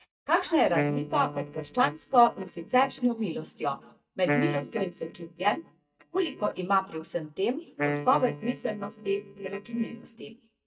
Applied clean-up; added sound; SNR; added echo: neural mask model DeepFilterNet 3.